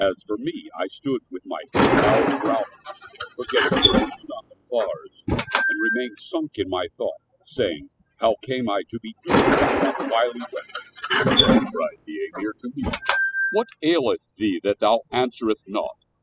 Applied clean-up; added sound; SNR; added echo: classical method spectral subtraction.